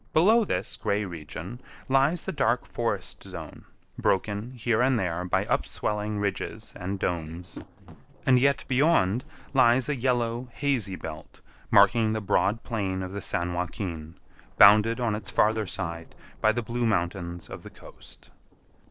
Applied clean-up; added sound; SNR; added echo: neural separator model SepFormer DNS4.